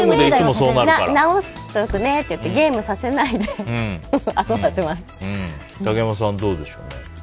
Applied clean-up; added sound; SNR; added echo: none; none; none; none.